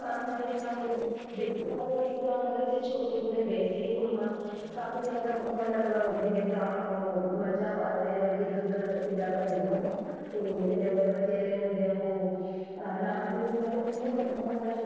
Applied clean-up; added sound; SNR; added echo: neural separator model SepFormer DNS4.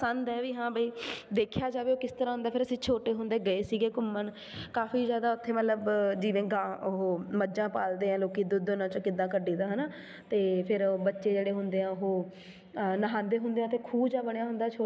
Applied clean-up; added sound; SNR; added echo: none; none; none; none.